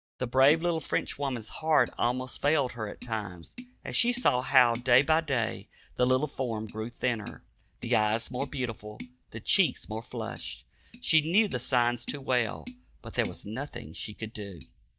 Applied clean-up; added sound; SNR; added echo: neural mask model DeepFilterNet 3.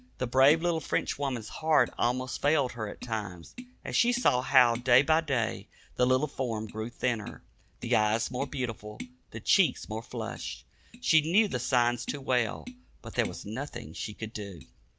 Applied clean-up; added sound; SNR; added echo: none; Tap; 19 dB; none.